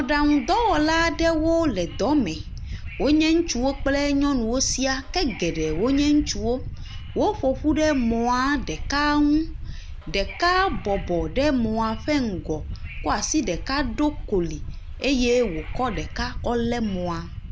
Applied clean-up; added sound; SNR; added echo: none; Subway, metro, underground / Wind; 9 dB; none.